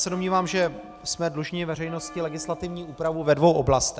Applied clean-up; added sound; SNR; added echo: none; Bell; 18 dB; none.